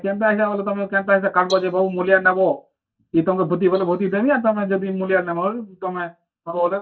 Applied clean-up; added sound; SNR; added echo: neural mask model DeepFilterNet 3.